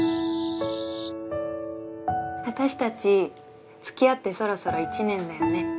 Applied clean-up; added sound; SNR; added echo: none; none; none; none.